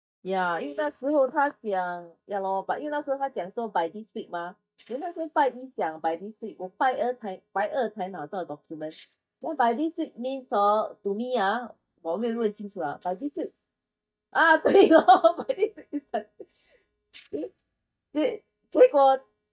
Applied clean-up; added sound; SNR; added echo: neural mask model DeepFilterNet 3.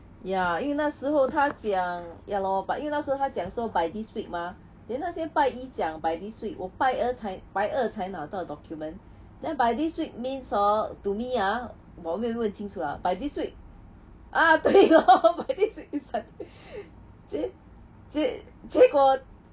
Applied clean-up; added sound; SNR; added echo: none; none; none; none.